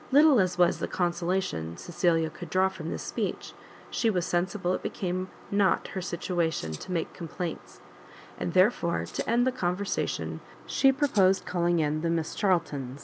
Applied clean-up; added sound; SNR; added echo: none; Rattle (instrument); 19 dB; none.